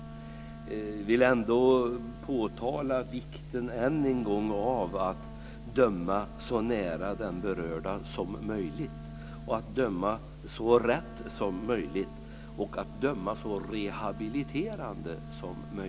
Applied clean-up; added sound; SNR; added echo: none; Wind instrument, woodwind instrument; 17 dB; none.